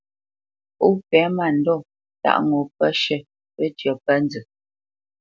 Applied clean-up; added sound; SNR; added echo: none; none; none; none.